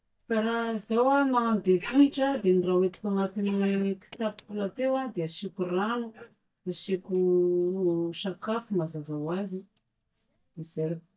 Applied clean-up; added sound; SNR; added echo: neural mask model DeepFilterNet 3.